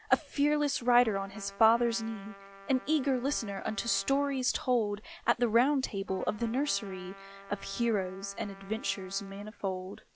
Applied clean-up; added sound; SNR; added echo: none; Trumpet; 20 dB; none.